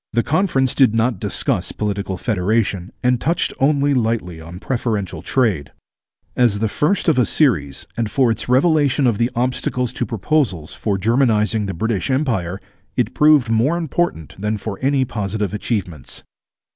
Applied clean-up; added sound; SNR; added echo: none; none; none; none.